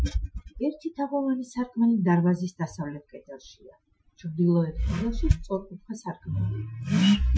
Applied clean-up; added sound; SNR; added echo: classical method Wiener filter.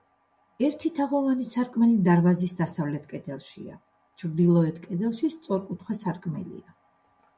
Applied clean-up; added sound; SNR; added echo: none; none; none; none.